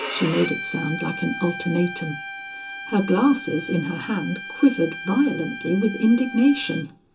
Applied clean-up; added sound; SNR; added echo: none; Bowed string instrument; 10 dB; reverberation time 0.2 s.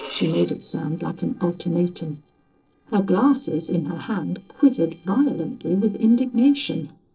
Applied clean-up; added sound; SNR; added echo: neural separator model SepFormer DNS4.